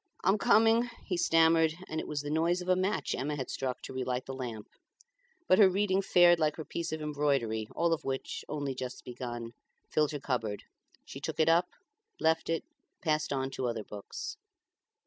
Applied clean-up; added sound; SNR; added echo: none; none; none; none.